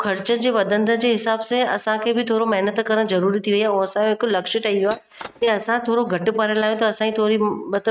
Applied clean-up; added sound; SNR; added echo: neural mask model RNNoise.